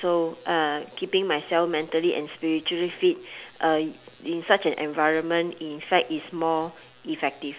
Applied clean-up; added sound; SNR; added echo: none; none; none; none.